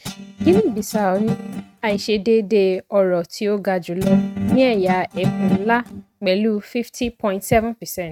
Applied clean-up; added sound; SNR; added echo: neural mask model RNNoise.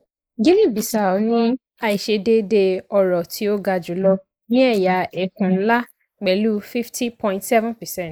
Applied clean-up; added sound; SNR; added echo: neural mask model Resemble Enhance denoiser.